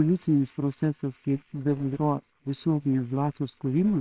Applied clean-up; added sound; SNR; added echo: neural separator model SepFormer WHAMR!.